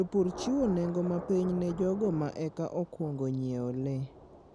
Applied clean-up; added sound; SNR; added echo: none; Thunder / Rain; 15 dB; none.